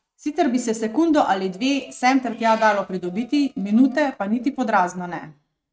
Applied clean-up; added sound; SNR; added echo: neural mask model RNNoise.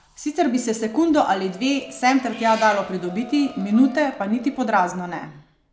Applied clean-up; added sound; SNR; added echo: none; Cat + Crowd; 18 dB; none.